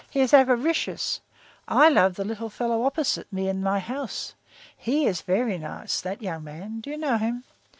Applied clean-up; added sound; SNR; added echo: none; none; none; none.